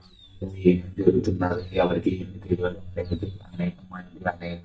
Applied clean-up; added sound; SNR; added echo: neural mask model DeepFilterNet 3.